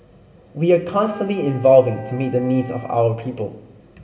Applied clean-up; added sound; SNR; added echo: none; Wind instrument, woodwind instrument; 19 dB; reverberation time 1.0 s.